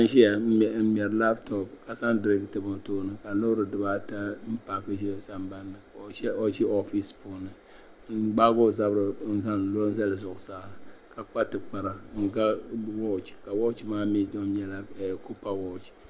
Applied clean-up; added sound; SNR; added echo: none; none; none; none.